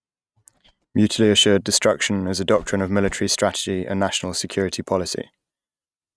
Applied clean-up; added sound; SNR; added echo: neural mask model RNNoise.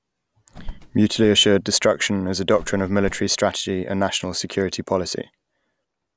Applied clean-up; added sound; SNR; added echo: none; Bird; 16 dB; none.